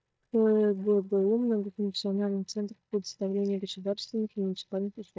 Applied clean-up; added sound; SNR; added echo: neural mask model DeepFilterNet 3.